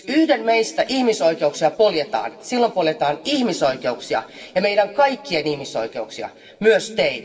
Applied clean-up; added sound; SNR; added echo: none; none; none; reverberation time 1.9 s.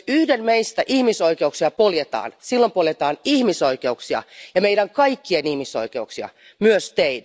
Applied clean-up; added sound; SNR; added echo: none; none; none; none.